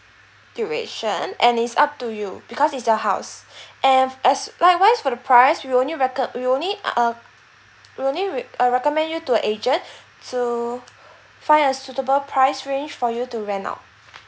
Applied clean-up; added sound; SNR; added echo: none; none; none; none.